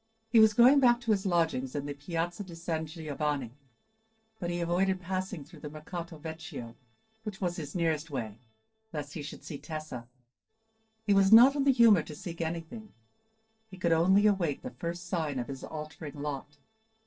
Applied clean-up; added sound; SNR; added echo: neural separator model SepFormer DNS4.